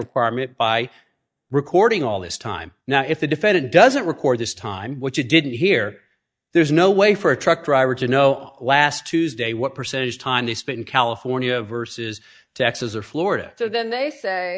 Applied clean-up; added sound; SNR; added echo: neural mask model DeepFilterNet 3.